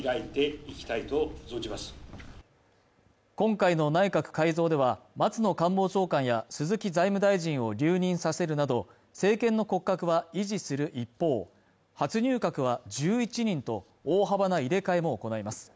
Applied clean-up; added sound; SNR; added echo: none; none; none; none.